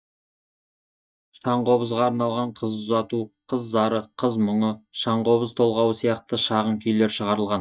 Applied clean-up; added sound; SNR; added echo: neural mask model DeepFilterNet 3.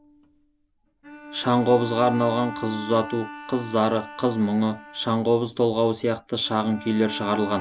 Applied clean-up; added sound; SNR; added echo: none; Bowed string instrument; 14 dB; none.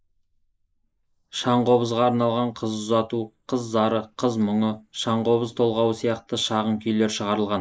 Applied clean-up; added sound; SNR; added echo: neural mask model Resemble Enhance denoiser.